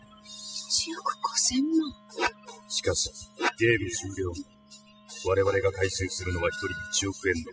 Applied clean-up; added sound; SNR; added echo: classical method spectral subtraction.